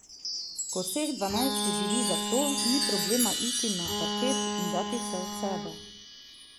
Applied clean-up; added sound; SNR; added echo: none; Chime + Bowed string instrument; -2 dB; none.